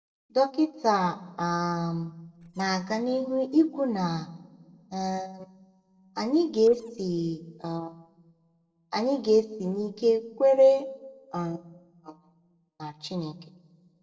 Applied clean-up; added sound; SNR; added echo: neural separator model SepFormer DNS4.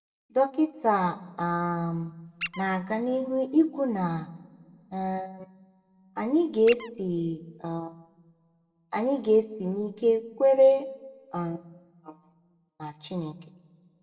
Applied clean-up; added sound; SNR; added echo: none; Squeak; 12 dB; reverberation time 1.0 s.